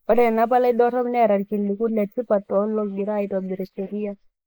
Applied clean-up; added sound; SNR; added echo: neural mask model Resemble Enhance denoiser.